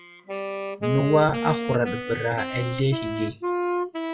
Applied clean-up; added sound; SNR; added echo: classical method WPE with log-MMSE.